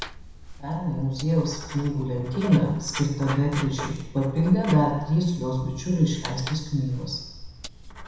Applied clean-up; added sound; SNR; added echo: none; Writing; 13 dB; reverberation time 1.0 s.